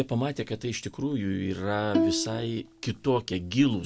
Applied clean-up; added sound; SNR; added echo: none; Bowed string instrument; 1 dB; none.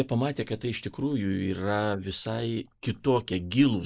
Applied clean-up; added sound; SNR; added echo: neural mask model Resemble Enhance denoiser.